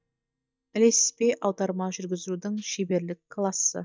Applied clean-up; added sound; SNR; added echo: neural mask model DeepFilterNet 3.